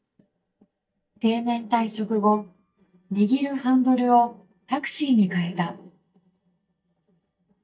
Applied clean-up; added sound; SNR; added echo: neural mask model DeepFilterNet 3.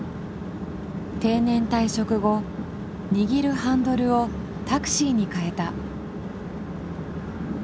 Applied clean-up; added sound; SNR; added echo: none; none; none; none.